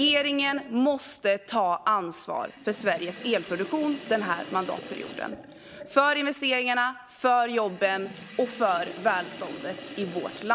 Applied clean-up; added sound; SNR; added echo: none; Sink (filling or washing); 16 dB; none.